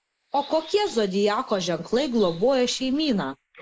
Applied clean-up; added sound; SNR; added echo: neural mask model Resemble Enhance denoiser.